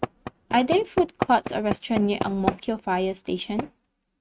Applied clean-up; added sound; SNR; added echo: neural mask model RNNoise.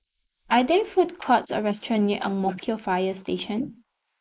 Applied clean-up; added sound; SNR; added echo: neural mask model Resemble Enhance denoiser.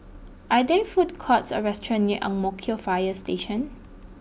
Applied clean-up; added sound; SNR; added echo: none; none; none; none.